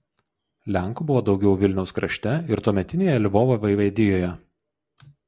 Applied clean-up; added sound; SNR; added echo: none; none; none; none.